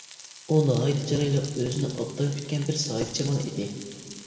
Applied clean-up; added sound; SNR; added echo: none; Frying (food); 17 dB; reverberation time 1.9 s.